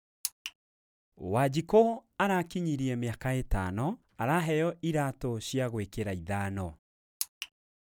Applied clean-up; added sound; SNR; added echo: none; none; none; none.